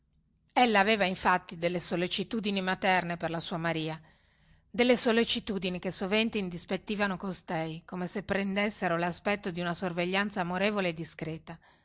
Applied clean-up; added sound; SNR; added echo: none; none; none; none.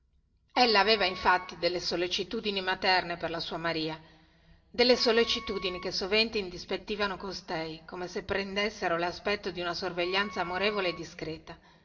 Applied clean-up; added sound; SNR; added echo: none; Wind instrument, woodwind instrument; 17 dB; reverberation time 0.5 s.